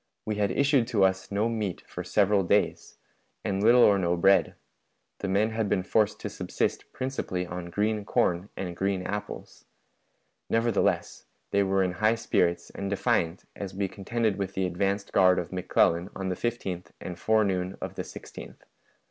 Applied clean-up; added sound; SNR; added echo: none; none; none; none.